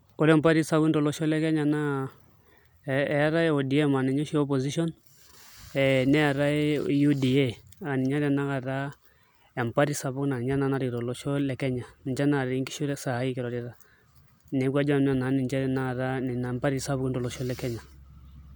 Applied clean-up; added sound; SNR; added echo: none; none; none; none.